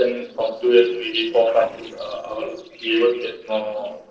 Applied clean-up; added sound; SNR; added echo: neural separator model SepFormer DNS4.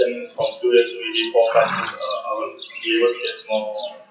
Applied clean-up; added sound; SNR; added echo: classical method WPE with log-MMSE.